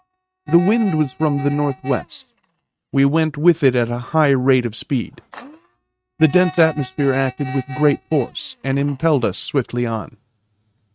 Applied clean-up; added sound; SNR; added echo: neural mask model RNNoise.